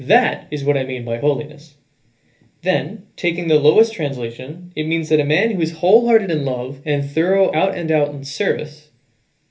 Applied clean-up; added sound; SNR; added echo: none; none; none; reverberation time 0.3 s.